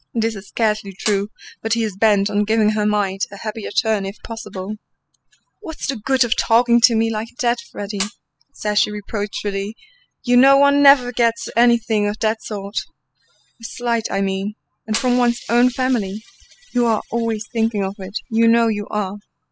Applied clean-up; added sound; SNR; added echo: classical method spectral subtraction.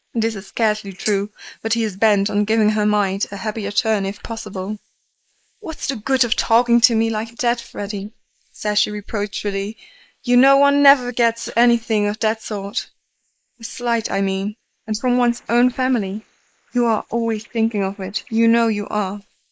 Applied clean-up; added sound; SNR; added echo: neural mask model Resemble Enhance denoiser.